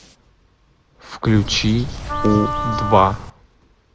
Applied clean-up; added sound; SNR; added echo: none; Wind instrument, woodwind instrument + Bird; 5 dB; none.